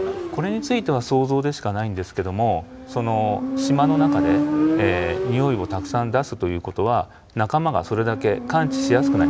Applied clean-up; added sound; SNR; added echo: none; Motorcycle; 2 dB; none.